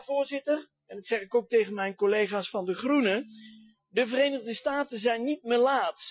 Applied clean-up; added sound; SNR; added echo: classical method Wiener filter.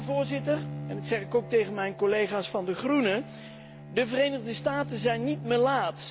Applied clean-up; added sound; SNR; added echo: none; Bowed string instrument; 11 dB; none.